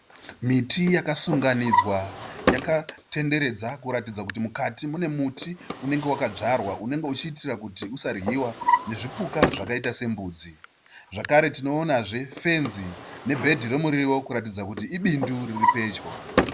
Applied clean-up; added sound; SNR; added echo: none; Drawer open or close; 5 dB; none.